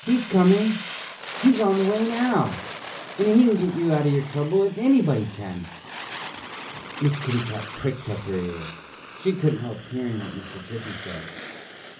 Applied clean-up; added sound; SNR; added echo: none; Fire; 13 dB; reverberation time 0.5 s.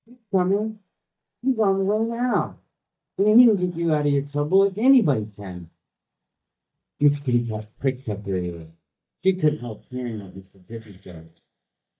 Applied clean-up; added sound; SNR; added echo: neural mask model DeepFilterNet 3.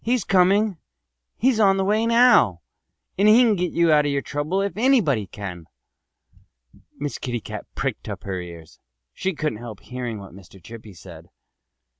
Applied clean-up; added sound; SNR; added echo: none; none; none; none.